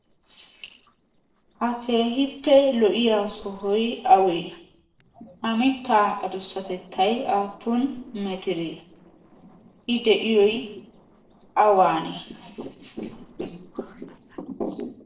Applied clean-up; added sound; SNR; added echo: neural separator model SepFormer DNS4.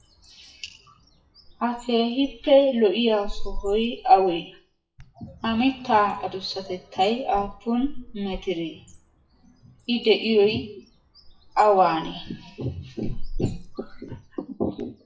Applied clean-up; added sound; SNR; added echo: classical method WPE with log-MMSE.